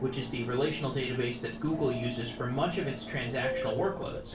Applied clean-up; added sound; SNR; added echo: none; Subway, metro, underground; 7 dB; reverberation time 0.3 s.